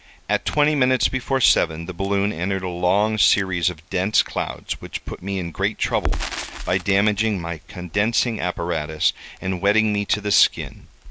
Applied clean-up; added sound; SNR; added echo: none; Crackle; 12 dB; none.